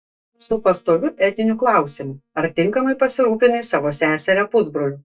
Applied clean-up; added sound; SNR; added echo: neural mask model DeepFilterNet 3.